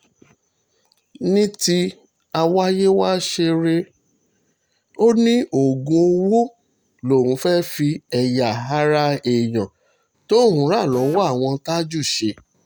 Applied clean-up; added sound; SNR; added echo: none; Drill; 19 dB; none.